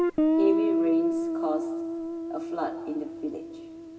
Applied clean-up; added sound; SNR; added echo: none; Guitar; -5 dB; reverberation time 2.1 s.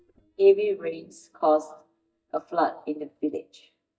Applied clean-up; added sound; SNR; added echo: neural mask model DeepFilterNet 3.